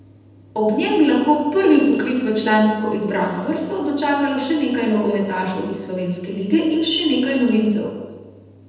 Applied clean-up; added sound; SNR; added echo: none; Coin (dropping) / Glass; 19 dB; reverberation time 1.0 s.